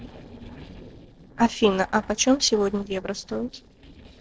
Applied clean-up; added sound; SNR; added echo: neural separator model SepFormer DNS4.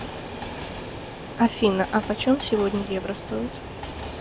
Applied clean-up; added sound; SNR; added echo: none; Train; 9 dB; none.